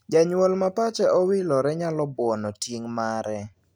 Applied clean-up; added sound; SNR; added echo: none; none; none; none.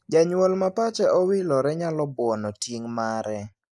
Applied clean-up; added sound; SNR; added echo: neural mask model Resemble Enhance denoiser.